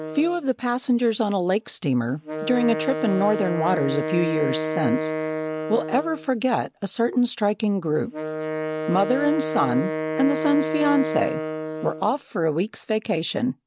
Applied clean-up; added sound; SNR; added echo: none; Wind instrument, woodwind instrument; 6 dB; none.